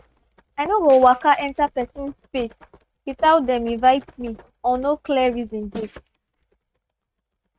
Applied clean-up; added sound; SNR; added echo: neural mask model RNNoise.